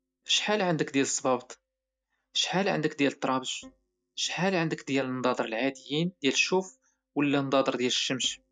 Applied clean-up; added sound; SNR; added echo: neural mask model DeepFilterNet 3.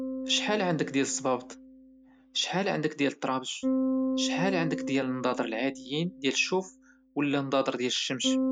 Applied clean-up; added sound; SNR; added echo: none; Bass guitar; 4 dB; none.